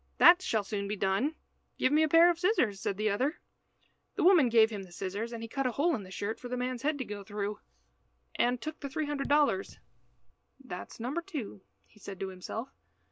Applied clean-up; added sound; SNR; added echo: none; Raindrop / Drip; 19 dB; none.